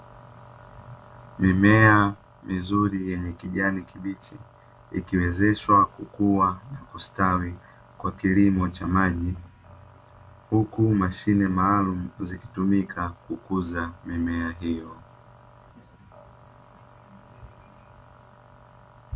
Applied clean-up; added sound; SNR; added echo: none; none; none; none.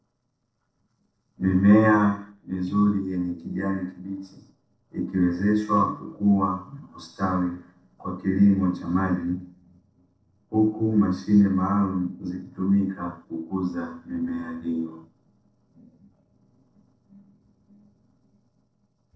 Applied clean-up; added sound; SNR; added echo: neural separator model SepFormer DNS4.